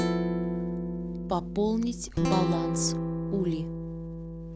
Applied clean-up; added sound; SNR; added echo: none; Guitar; -2 dB; none.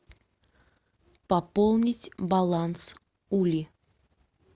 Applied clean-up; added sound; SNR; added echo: none; none; none; none.